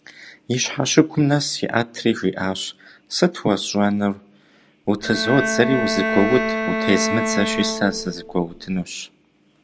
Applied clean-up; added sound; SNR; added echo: none; Bowed string instrument; 2 dB; none.